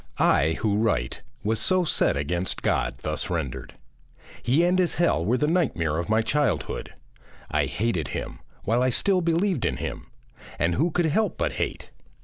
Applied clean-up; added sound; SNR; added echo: none; none; none; none.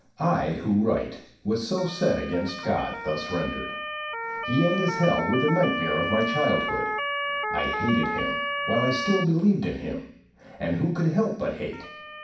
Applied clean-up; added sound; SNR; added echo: none; Motor vehicle (road) / Siren; 6 dB; reverberation time 0.6 s.